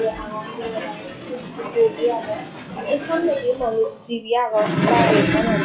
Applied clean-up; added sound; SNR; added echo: classical method WPE with log-MMSE.